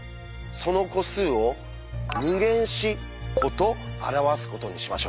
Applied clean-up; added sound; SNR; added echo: none; none; none; none.